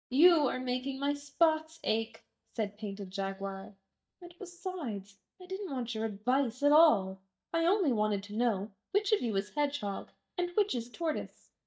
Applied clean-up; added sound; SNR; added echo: neural mask model DeepFilterNet 3.